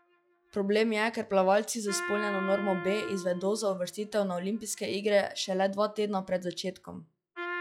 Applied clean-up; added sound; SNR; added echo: classical method log-MMSE.